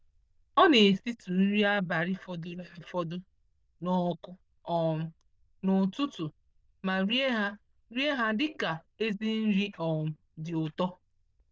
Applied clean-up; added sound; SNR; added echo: neural diffusion model UNIVERSE++.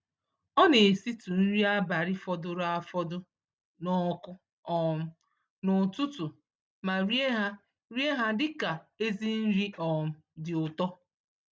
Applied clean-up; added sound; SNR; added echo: none; none; none; none.